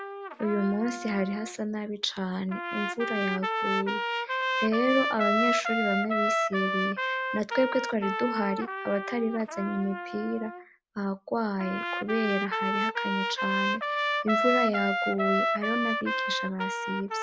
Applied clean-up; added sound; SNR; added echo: none; Trumpet; 0 dB; none.